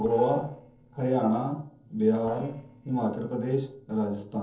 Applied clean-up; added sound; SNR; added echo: neural separator model SepFormer DNS4.